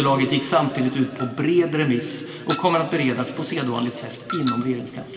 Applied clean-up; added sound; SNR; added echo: none; Chink, clink; 10 dB; reverberation time 2.5 s.